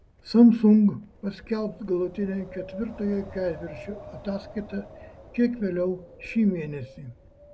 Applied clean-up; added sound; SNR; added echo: none; Wind; 19 dB; none.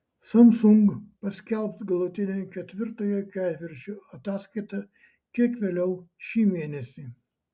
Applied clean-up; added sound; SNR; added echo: none; none; none; none.